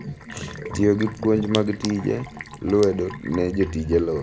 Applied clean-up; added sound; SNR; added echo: none; Sink (filling or washing); 14 dB; none.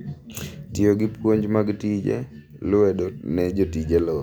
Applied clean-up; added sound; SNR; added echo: none; none; none; none.